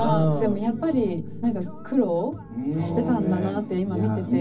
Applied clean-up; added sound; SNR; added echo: none; Piano; 12 dB; reverberation time 0.4 s.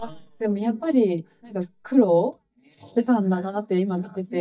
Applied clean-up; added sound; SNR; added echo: neural mask model DeepFilterNet 3.